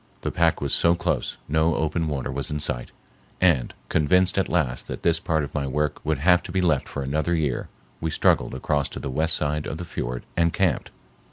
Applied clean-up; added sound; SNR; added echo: none; none; none; none.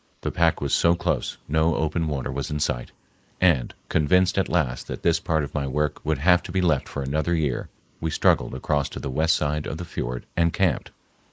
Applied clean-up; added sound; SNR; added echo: neural mask model Resemble Enhance denoiser.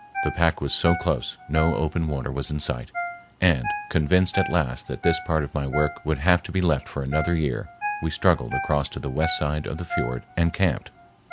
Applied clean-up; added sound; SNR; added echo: none; Ringtone; 10 dB; none.